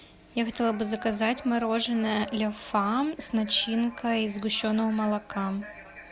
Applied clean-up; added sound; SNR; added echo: none; none; none; none.